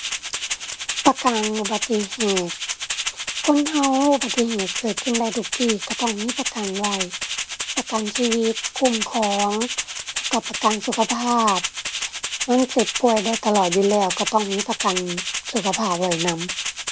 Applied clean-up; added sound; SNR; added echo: none; Rattle (instrument); 5 dB; none.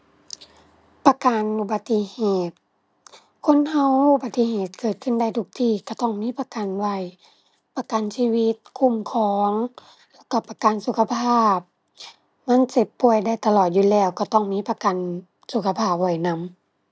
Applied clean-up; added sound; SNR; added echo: none; none; none; none.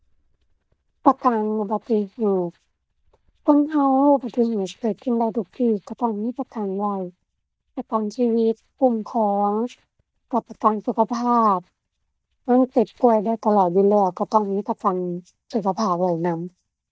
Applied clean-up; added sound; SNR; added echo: neural mask model DeepFilterNet 3.